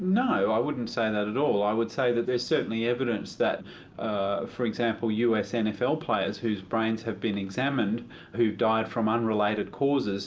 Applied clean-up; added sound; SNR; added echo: none; none; none; none.